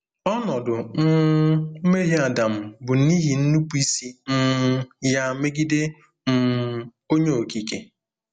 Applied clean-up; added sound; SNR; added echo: none; none; none; none.